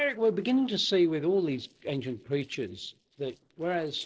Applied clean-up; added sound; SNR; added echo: neural separator model SepFormer DNS4.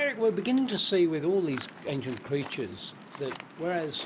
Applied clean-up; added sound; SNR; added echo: none; Waves, surf; 16 dB; none.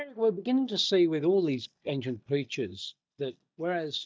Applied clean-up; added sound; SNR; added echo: neural mask model DeepFilterNet 3.